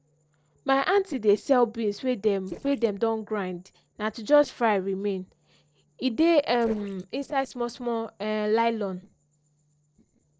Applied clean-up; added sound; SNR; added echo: neural separator model SepFormer DNS4.